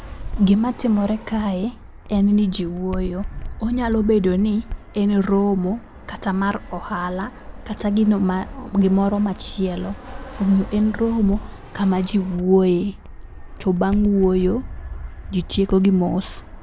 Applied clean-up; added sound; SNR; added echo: none; Fixed-wing aircraft, airplane; 12 dB; none.